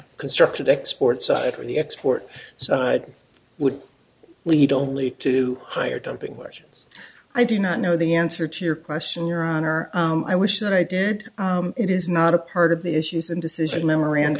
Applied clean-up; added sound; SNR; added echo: none; none; none; none.